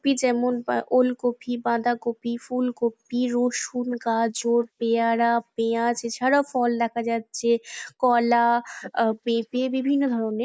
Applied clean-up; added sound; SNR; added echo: neural mask model Resemble Enhance denoiser.